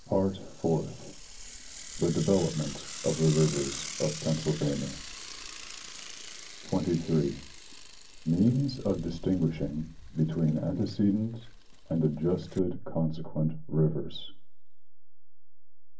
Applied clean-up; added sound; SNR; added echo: none; Mechanisms / Bicycle; 9 dB; reverberation time 0.4 s.